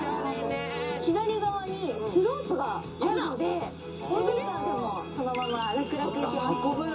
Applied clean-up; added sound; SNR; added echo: none; none; none; reverberation time 0.2 s.